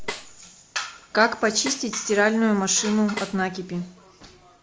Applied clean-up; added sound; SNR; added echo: none; Snare drum; 16 dB; none.